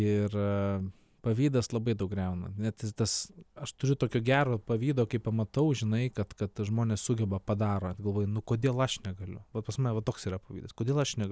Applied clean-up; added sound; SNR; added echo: none; none; none; none.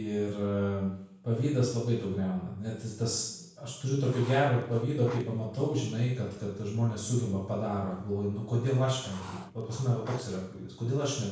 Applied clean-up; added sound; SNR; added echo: none; Writing; 18 dB; reverberation time 0.6 s.